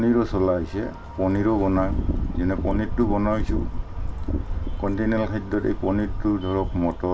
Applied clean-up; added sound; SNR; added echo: none; Bus; 17 dB; reverberation time 0.2 s.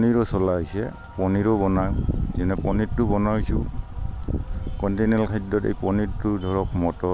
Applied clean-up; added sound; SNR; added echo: none; none; none; none.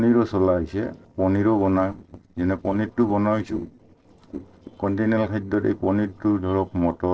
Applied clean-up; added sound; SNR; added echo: neural separator model SepFormer DNS4.